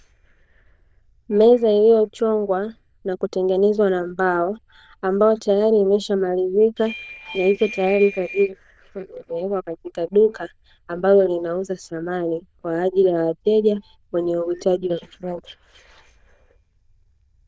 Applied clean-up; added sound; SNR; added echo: neural diffusion model UNIVERSE++.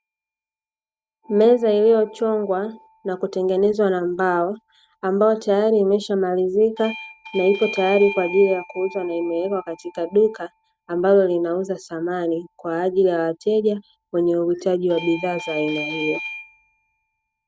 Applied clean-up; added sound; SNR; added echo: neural mask model RNNoise.